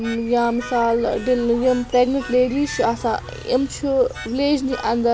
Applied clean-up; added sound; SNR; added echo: none; Harmonica; 19 dB; none.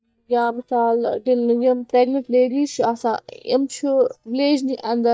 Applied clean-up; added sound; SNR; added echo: neural mask model DeepFilterNet 3.